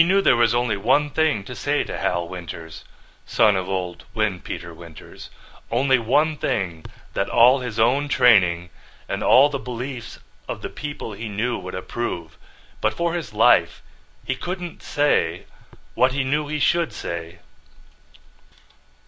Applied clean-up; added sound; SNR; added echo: none; none; none; none.